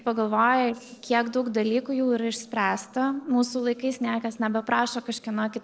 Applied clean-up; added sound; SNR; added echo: neural separator model SepFormer DNS4.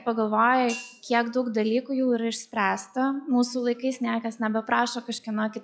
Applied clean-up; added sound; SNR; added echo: classical method log-MMSE.